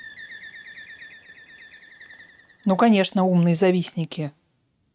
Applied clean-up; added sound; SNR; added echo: neural mask model RNNoise.